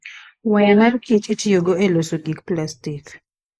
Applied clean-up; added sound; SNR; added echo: neural mask model Resemble Enhance denoiser.